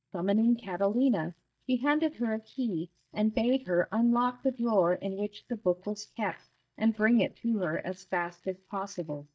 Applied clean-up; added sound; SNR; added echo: neural mask model DeepFilterNet 3.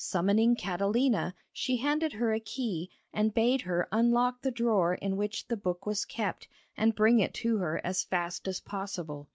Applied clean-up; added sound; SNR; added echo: none; none; none; none.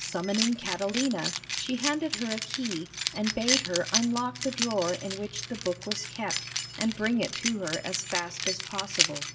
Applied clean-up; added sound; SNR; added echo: none; Keys jangling; 2 dB; reverberation time 0.4 s.